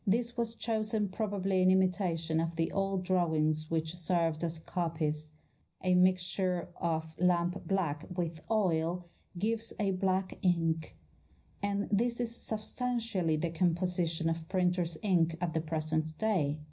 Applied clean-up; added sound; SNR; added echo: none; none; none; reverberation time 0.4 s.